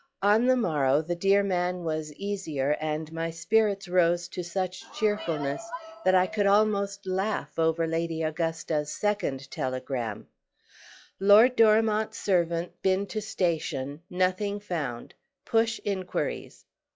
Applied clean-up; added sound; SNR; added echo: classical method log-MMSE.